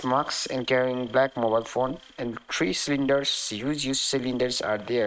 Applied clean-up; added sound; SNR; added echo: neural mask model RNNoise.